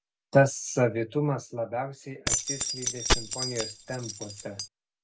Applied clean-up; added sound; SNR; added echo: none; Keys jangling; 1 dB; none.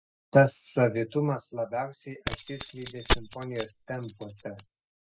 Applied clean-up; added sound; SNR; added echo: classical method spectral subtraction.